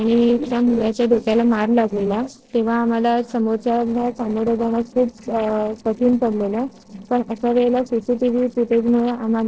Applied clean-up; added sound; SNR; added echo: neural separator model SepFormer DNS4.